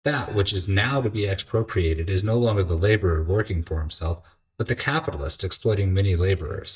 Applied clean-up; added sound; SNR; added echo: neural mask model DeepFilterNet 3.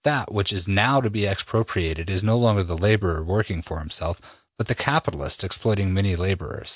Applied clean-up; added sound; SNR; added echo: none; none; none; none.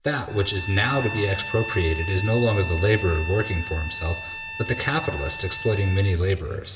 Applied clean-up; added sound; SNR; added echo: none; Bowed string instrument; 11 dB; reverberation time 1.9 s.